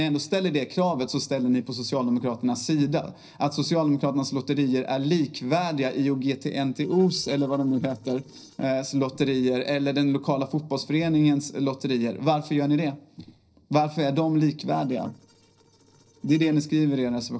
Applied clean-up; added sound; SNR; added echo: neural separator model SepFormer DNS4.